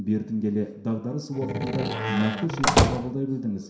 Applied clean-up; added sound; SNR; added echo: none; Slam; -3 dB; reverberation time 0.7 s.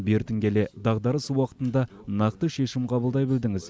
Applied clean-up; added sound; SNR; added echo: none; none; none; none.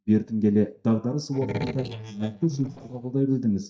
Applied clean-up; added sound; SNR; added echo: neural mask model DeepFilterNet 3.